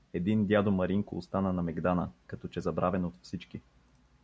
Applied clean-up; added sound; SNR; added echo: none; none; none; none.